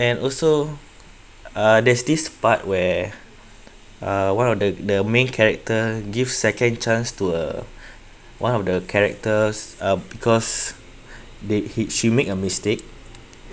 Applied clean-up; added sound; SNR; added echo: none; none; none; none.